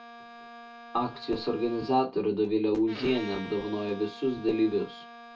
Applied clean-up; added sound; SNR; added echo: none; Bowed string instrument; 16 dB; reverberation time 0.2 s.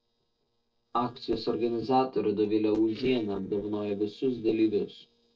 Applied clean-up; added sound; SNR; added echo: neural separator model SepFormer DNS4.